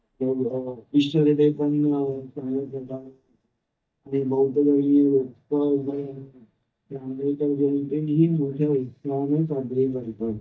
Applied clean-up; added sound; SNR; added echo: neural mask model DeepFilterNet 3.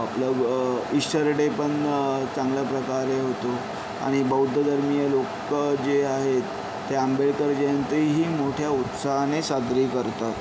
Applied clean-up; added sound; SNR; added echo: none; none; none; none.